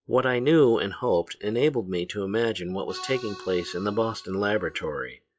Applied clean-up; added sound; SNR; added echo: classical method log-MMSE.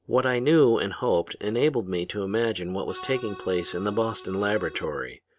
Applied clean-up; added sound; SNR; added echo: none; Accordion; 16 dB; none.